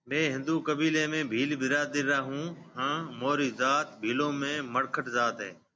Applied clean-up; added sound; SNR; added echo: none; none; none; none.